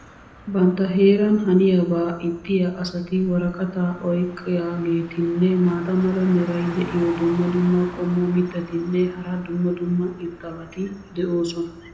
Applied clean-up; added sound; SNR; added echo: none; Car; 19 dB; reverberation time 0.6 s.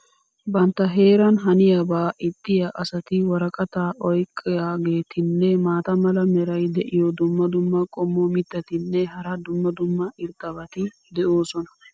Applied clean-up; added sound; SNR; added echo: none; none; none; none.